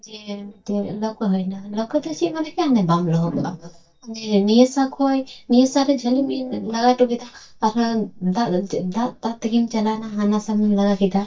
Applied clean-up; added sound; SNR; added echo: neural mask model DeepFilterNet 3.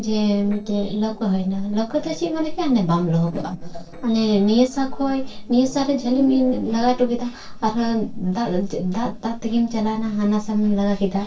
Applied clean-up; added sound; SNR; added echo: neural separator model SepFormer DNS4.